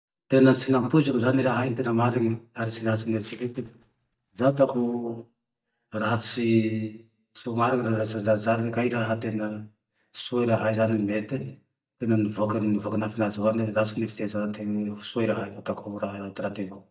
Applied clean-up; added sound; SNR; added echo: neural mask model DeepFilterNet 3.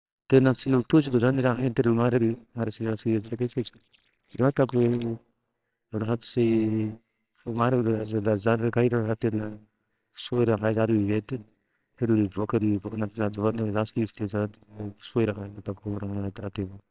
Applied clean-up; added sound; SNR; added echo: neural separator model SepFormer WHAMR!.